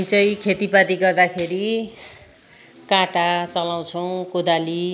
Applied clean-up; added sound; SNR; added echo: none; none; none; none.